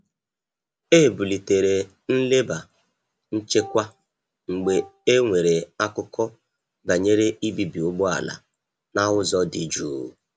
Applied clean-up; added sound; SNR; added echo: none; Wind instrument, woodwind instrument; 19 dB; none.